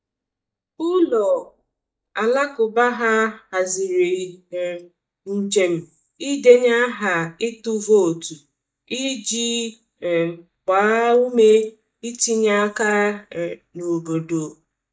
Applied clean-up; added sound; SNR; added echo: neural mask model DeepFilterNet 3.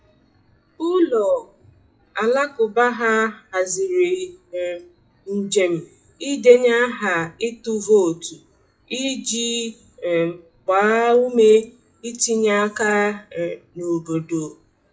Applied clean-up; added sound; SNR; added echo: classical method WPE with log-MMSE.